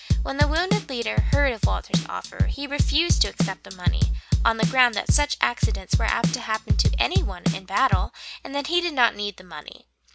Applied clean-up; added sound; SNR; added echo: none; Drum / Drum kit; -4 dB; none.